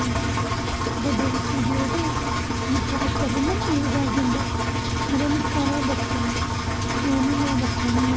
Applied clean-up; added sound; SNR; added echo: none; Engine; -3 dB; none.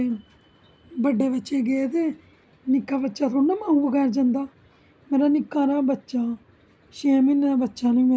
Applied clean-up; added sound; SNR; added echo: none; none; none; none.